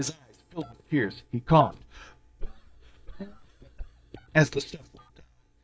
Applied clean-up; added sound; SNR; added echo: neural mask model DeepFilterNet 3.